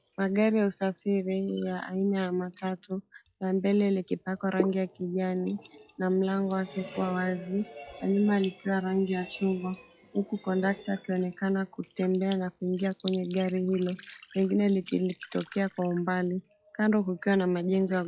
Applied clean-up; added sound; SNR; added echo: classical method log-MMSE.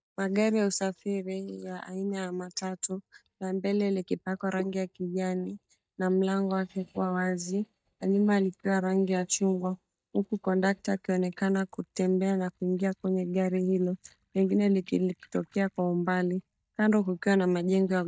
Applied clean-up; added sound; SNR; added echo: neural mask model DeepFilterNet 3.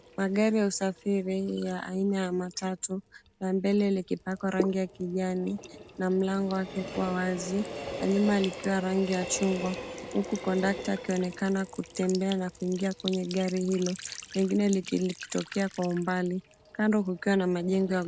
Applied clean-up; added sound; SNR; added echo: none; Trickle, dribble / Sink (filling or washing) + Train; 13 dB; none.